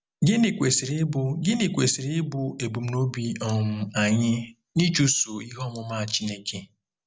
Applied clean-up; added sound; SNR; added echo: none; none; none; none.